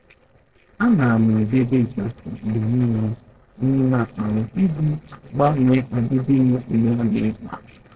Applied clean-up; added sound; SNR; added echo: neural separator model SepFormer DNS4.